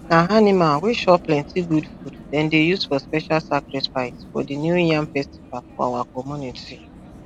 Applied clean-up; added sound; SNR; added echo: none; Vehicle; 19 dB; none.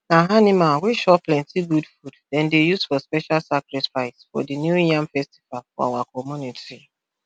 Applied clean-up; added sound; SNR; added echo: none; none; none; none.